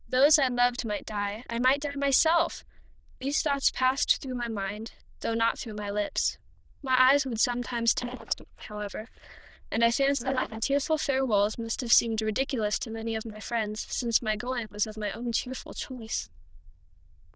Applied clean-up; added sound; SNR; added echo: neural diffusion model UNIVERSE++.